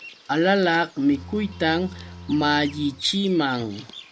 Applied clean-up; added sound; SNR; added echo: none; Bowed string instrument + Bird vocalization, bird call, bird song; 18 dB; none.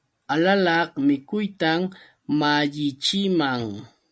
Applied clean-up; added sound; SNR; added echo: none; none; none; none.